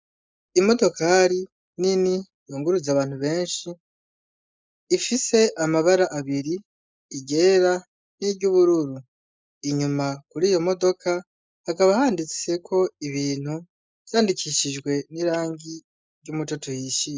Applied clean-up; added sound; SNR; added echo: neural mask model Resemble Enhance denoiser.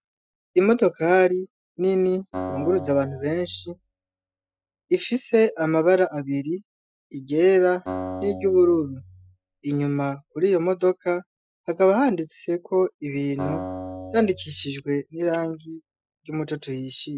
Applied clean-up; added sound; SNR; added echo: classical method Wiener filter.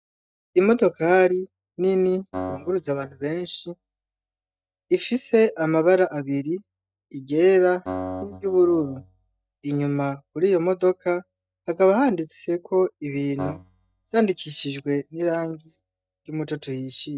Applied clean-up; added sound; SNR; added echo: neural mask model DeepFilterNet 3.